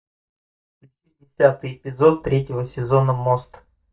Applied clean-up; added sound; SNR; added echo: neural mask model DeepFilterNet 3.